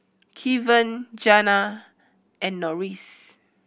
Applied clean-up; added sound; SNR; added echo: none; none; none; none.